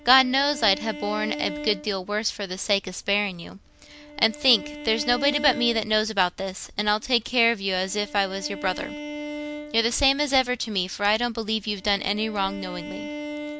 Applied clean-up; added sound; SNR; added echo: none; Bowed string instrument; 12 dB; none.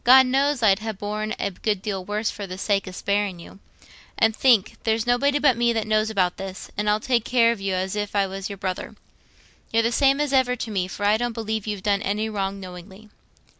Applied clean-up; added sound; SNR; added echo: none; none; none; none.